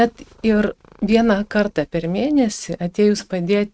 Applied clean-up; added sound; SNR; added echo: neural mask model RNNoise.